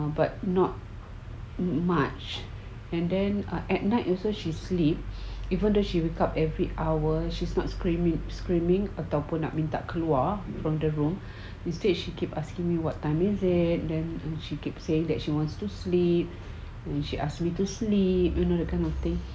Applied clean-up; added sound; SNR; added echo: none; none; none; none.